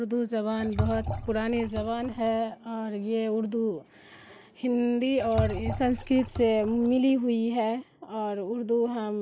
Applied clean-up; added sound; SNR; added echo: none; Liquid; 8 dB; none.